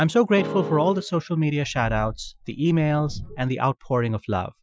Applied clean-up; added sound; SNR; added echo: classical method Wiener filter.